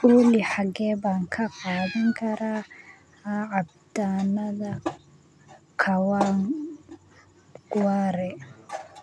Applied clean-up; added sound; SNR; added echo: none; Meow; 14 dB; none.